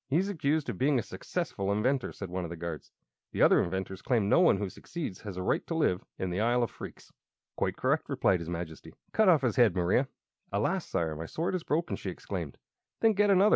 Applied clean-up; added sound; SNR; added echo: none; none; none; none.